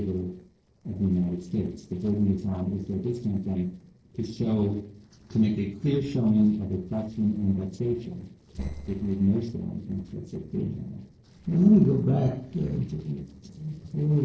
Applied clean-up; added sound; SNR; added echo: neural separator model SepFormer DNS4.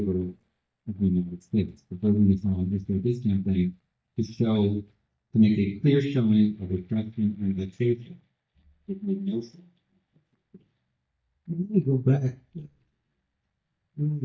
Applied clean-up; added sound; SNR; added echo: neural mask model DeepFilterNet 3.